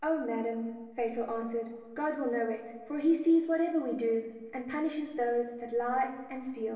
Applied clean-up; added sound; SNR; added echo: none; none; none; reverberation time 1.3 s.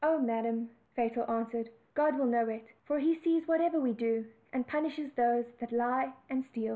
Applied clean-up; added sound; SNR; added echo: none; none; none; none.